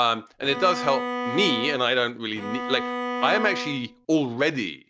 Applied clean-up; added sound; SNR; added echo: none; Bowed string instrument; 6 dB; none.